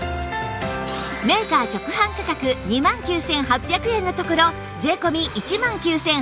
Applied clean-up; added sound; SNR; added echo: none; Brass instrument; 18 dB; none.